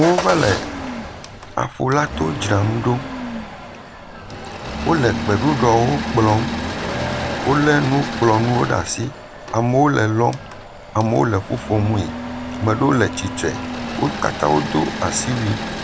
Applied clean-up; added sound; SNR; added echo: none; Engine starting / Accelerating, revving, vroom / Motor vehicle (road) + Engine / Mechanisms; 7 dB; none.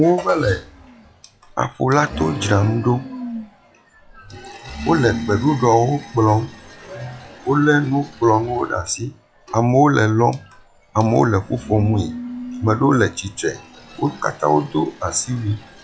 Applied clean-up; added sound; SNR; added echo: classical method log-MMSE.